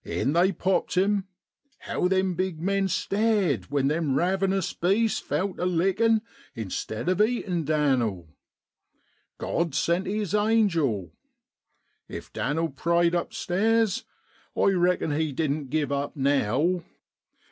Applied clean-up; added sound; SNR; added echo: none; none; none; none.